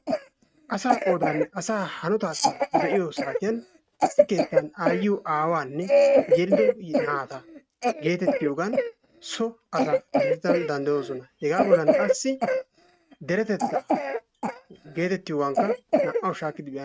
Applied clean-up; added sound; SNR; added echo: neural mask model RNNoise.